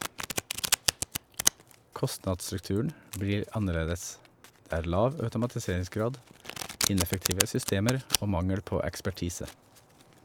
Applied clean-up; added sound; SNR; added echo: none; Domestic sounds, home sounds; 4 dB; none.